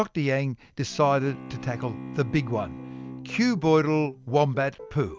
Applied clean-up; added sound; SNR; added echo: none; Bowed string instrument; 14 dB; none.